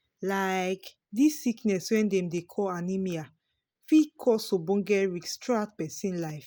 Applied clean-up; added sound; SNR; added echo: none; none; none; none.